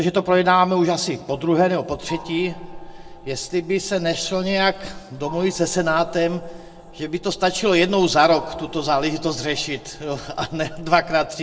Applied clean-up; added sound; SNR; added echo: none; Gong; 16 dB; reverberation time 0.9 s.